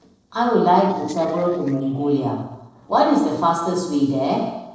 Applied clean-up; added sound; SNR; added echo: neural separator model SepFormer DNS4.